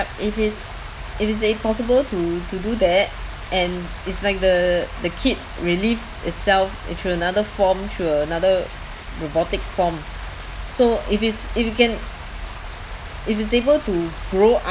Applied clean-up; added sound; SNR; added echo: none; Stream; 16 dB; none.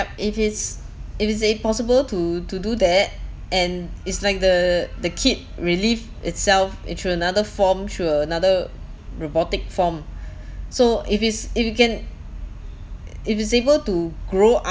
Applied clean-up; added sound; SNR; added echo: none; none; none; none.